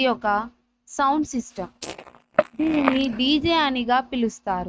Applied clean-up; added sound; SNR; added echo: neural mask model RNNoise.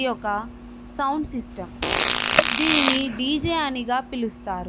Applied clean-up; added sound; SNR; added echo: none; Fart; -4 dB; none.